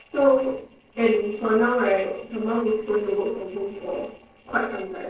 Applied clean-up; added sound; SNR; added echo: neural separator model SepFormer DNS4.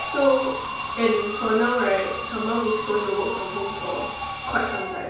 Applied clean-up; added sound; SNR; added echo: none; Alarm; 6 dB; reverberation time 0.5 s.